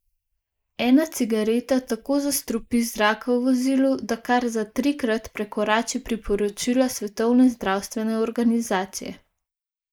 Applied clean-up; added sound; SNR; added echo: neural mask model Resemble Enhance denoiser.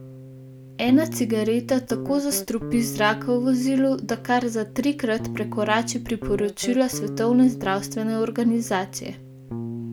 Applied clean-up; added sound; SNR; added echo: none; Guitar; 10 dB; none.